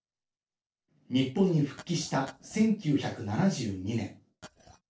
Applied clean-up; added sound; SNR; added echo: neural separator model SepFormer DNS4.